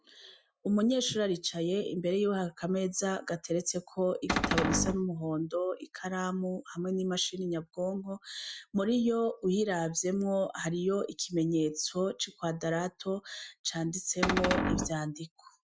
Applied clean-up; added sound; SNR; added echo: classical method Wiener filter.